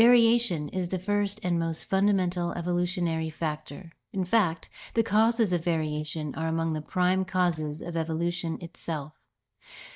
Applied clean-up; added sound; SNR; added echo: neural mask model DeepFilterNet 3.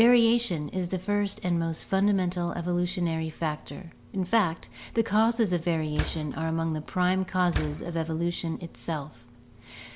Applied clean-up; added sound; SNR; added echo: none; Slam; 9 dB; none.